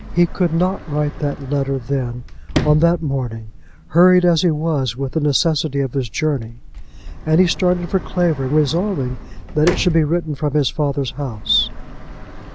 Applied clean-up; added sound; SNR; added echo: none; Sliding door; 11 dB; none.